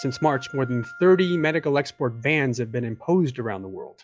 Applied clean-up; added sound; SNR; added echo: classical method log-MMSE.